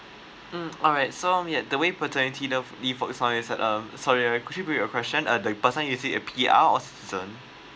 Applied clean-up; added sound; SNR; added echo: none; none; none; none.